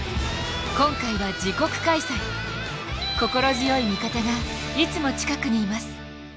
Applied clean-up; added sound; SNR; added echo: none; none; none; none.